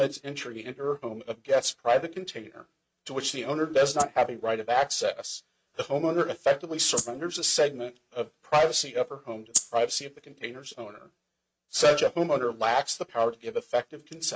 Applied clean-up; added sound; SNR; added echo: neural mask model RNNoise.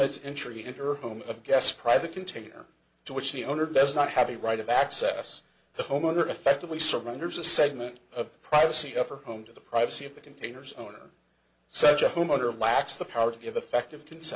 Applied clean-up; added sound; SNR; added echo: none; none; none; none.